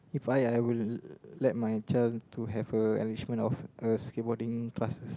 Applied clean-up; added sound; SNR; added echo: none; none; none; none.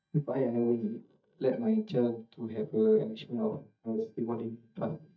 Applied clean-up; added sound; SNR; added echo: neural mask model DeepFilterNet 3.